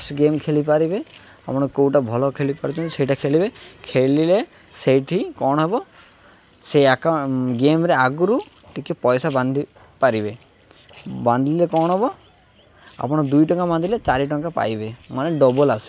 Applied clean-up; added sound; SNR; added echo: none; none; none; none.